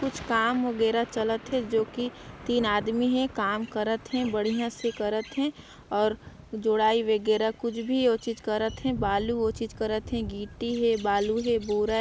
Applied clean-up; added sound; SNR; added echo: none; Thunder / Rain; 17 dB; none.